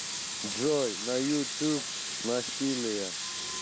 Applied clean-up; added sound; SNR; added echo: none; Sink (filling or washing) / Water tap, faucet; 3 dB; none.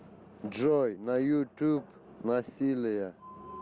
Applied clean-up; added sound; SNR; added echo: none; none; none; none.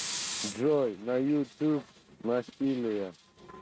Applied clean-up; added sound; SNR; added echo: neural mask model RNNoise.